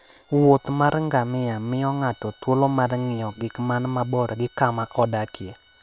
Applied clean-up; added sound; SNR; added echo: neural separator model SepFormer WHAM!.